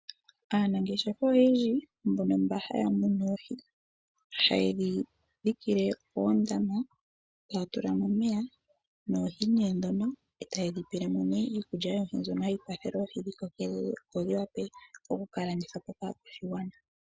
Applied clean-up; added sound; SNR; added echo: none; none; none; none.